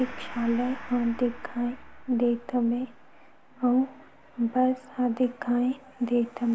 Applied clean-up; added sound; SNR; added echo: none; Gong; 17 dB; none.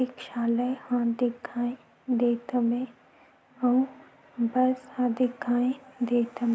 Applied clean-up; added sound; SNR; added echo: none; none; none; none.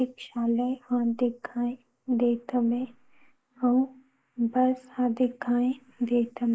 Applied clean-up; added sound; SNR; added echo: neural mask model Resemble Enhance denoiser.